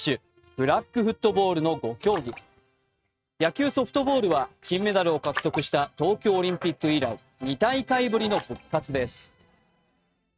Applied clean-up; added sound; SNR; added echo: neural mask model RNNoise.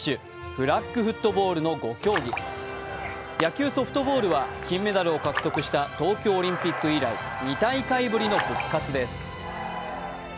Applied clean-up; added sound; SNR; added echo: none; Splash, splatter; 12 dB; none.